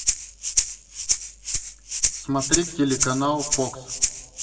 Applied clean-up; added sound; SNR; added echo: none; Rattle (instrument); -2 dB; reverberation time 1.0 s.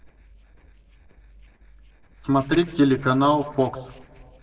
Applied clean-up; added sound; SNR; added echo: neural separator model SepFormer DNS4.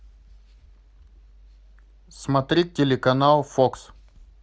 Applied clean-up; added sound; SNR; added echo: none; none; none; none.